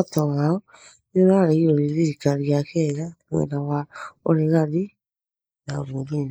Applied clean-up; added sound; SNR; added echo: neural mask model Resemble Enhance denoiser.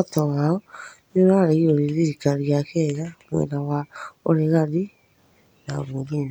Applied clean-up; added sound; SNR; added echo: none; none; none; none.